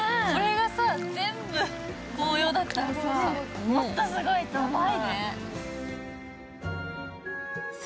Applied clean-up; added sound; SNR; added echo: none; none; none; none.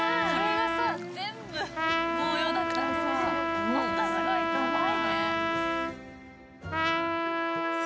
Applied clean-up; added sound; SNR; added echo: none; Trumpet; -4 dB; none.